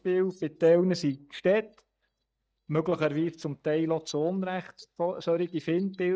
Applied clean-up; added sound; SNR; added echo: neural mask model DeepFilterNet 3.